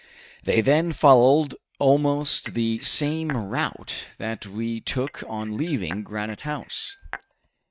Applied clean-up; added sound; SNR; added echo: neural mask model RNNoise.